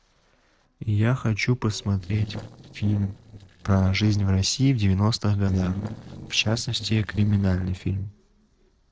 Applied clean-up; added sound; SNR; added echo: neural separator model SepFormer DNS4.